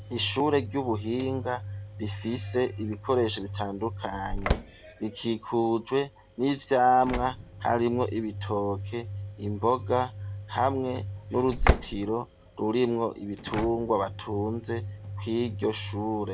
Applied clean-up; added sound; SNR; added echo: none; Slam / Engine; 6 dB; none.